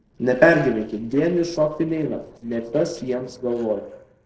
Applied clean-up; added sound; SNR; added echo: neural separator model SepFormer DNS4.